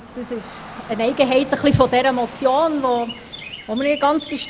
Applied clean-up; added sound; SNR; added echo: none; Chirp, tweet + Rain / Dog; 16 dB; none.